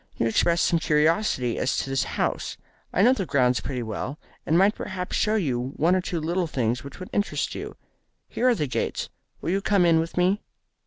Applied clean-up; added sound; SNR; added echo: none; none; none; none.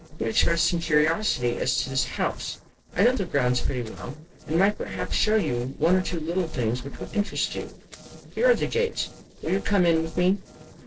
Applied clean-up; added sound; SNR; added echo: neural separator model SepFormer DNS4.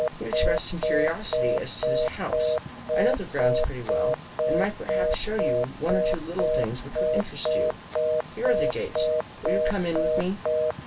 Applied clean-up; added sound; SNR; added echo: none; Telephone; -4 dB; reverberation time 0.2 s.